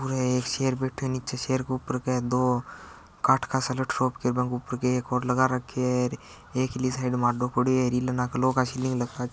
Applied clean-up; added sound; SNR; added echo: none; none; none; none.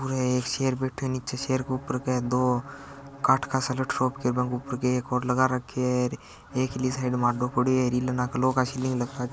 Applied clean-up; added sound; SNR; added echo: none; Bowed string instrument; 19 dB; none.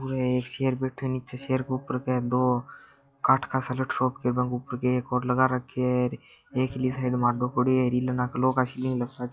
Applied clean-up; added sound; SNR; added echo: classical method log-MMSE.